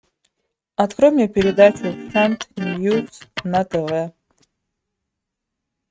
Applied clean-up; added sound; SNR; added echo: neural mask model RNNoise.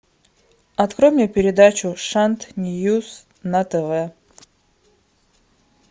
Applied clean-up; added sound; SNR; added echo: none; none; none; none.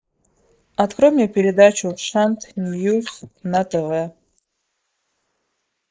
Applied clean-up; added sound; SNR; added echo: neural mask model Resemble Enhance denoiser.